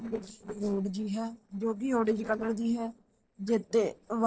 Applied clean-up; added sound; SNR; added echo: neural separator model SepFormer DNS4.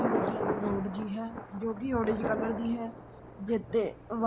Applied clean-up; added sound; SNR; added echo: none; Thunder; 3 dB; none.